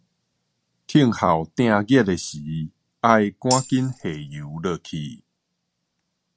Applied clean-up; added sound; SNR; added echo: none; Tambourine; 10 dB; none.